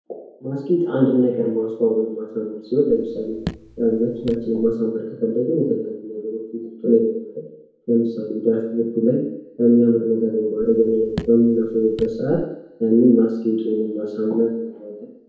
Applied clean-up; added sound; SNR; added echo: none; Raindrop / Drip; 15 dB; reverberation time 0.9 s.